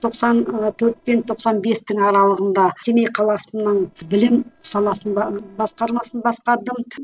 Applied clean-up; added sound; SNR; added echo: neural separator model SepFormer DNS4.